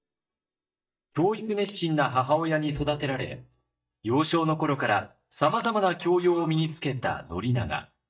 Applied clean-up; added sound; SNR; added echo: neural mask model DeepFilterNet 3.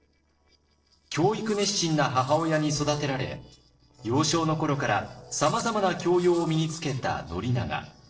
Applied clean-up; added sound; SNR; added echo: neural separator model SepFormer DNS4.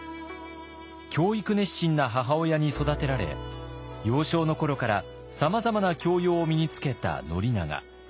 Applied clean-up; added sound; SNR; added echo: none; none; none; none.